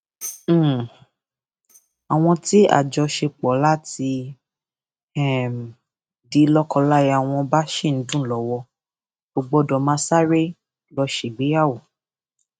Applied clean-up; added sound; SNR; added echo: neural mask model RNNoise.